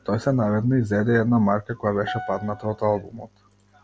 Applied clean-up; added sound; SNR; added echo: none; Piano; 15 dB; none.